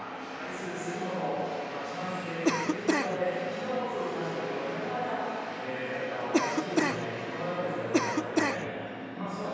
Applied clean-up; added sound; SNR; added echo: none; Cough; -3 dB; reverberation time 2.2 s.